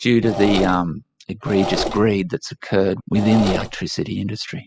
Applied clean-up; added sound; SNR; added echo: classical method spectral subtraction.